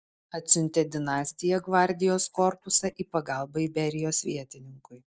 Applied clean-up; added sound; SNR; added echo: neural mask model Resemble Enhance denoiser.